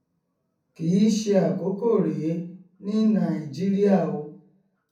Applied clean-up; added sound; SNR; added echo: none; none; none; reverberation time 0.6 s.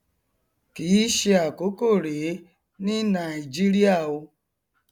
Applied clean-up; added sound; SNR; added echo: none; none; none; none.